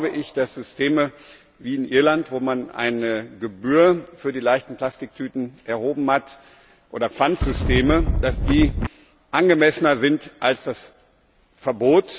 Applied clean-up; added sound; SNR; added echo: none; Wind; 0 dB; none.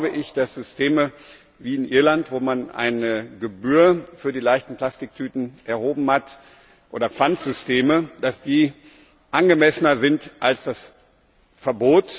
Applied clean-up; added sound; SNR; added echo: none; none; none; none.